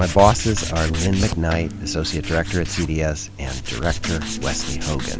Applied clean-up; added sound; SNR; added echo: none; Tools; 9 dB; none.